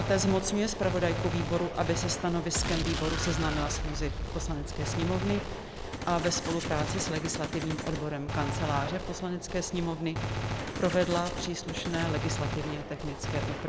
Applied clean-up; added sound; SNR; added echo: none; Gunshot, gunfire; 2 dB; none.